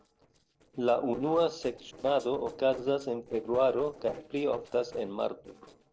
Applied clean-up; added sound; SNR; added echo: neural separator model SepFormer DNS4.